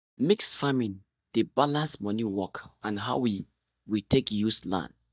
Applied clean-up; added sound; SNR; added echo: neural mask model DeepFilterNet 3.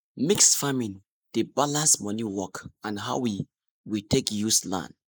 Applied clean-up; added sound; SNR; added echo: neural mask model Resemble Enhance denoiser.